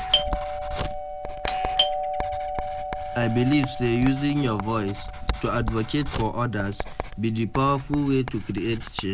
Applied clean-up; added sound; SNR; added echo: none; Writing + Doorbell; 3 dB; none.